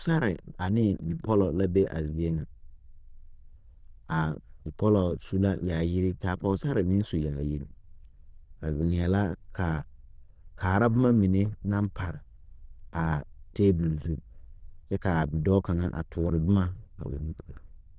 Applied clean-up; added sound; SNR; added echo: neural diffusion model UNIVERSE++.